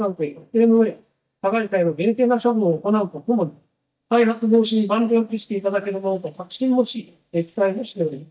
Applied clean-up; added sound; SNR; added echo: neural mask model DeepFilterNet 3.